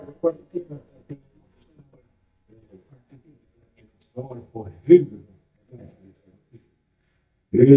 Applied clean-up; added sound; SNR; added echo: neural mask model DeepFilterNet 3.